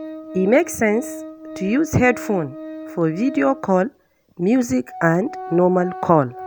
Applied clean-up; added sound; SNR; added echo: none; Organ; 14 dB; none.